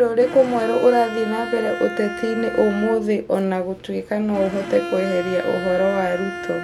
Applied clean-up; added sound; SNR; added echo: none; Bowed string instrument; 10 dB; none.